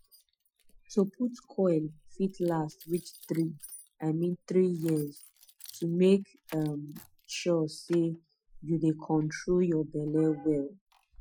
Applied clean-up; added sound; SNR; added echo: classical method Wiener filter.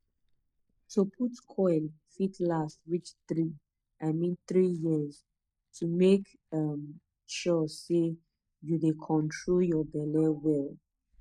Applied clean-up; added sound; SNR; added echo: neural mask model DeepFilterNet 3.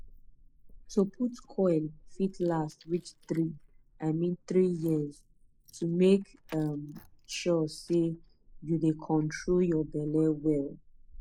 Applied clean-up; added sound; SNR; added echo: neural mask model Resemble Enhance denoiser.